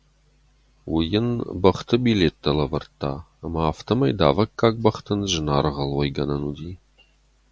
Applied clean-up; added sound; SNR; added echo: none; none; none; none.